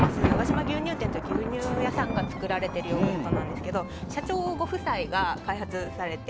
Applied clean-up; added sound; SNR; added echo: none; Thunder; 0 dB; none.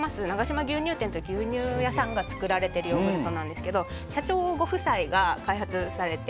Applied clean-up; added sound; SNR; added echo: none; none; none; none.